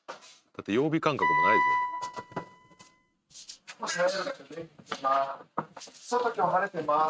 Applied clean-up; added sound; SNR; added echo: neural mask model RNNoise.